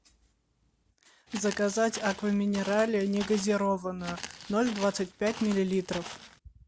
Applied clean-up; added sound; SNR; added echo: none; Walk, footsteps; 14 dB; none.